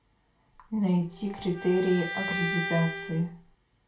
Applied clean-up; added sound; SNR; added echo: none; Bowed string instrument; 7 dB; reverberation time 0.3 s.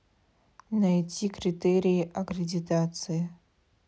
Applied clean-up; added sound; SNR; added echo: none; none; none; none.